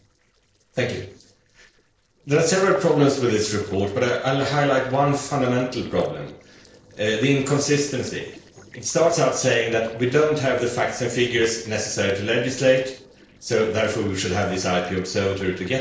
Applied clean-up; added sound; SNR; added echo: neural separator model SepFormer DNS4.